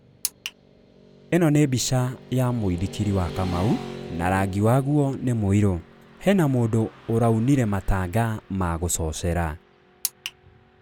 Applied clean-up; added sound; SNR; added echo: none; Motorcycle / Traffic noise, roadway noise; 18 dB; none.